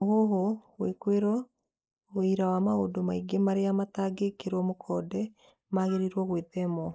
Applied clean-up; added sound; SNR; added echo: neural mask model Resemble Enhance denoiser.